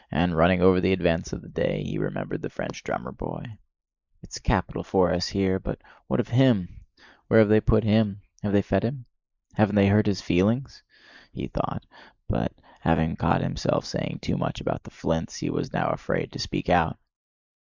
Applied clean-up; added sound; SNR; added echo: neural mask model Resemble Enhance denoiser.